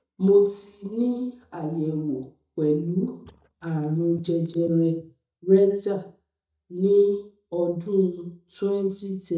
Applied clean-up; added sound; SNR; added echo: neural mask model DeepFilterNet 3.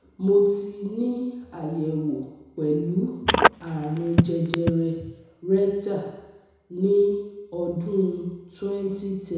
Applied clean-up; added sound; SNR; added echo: none; Telephone; -3 dB; reverberation time 1.0 s.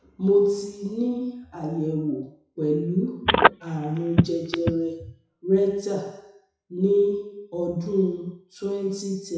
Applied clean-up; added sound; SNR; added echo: classical method WPE with log-MMSE.